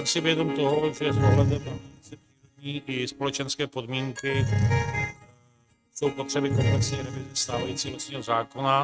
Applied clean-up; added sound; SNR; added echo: neural mask model RNNoise.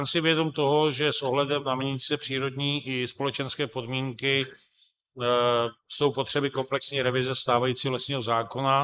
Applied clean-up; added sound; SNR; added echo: neural mask model Resemble Enhance denoiser.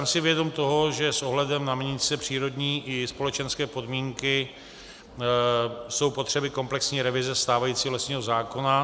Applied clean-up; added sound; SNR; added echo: none; none; none; none.